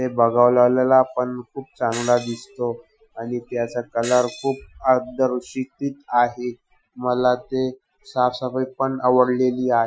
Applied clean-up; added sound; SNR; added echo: classical method Wiener filter.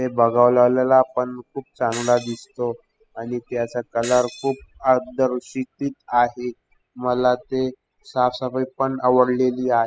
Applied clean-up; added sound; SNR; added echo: classical method spectral subtraction.